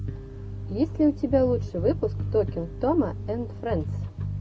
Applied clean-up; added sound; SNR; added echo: none; Bass guitar; 5 dB; none.